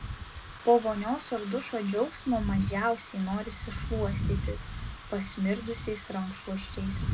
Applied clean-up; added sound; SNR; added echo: none; Wind / Rain; 5 dB; reverberation time 0.2 s.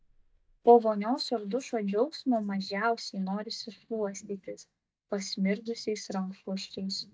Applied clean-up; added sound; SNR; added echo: neural mask model DeepFilterNet 3.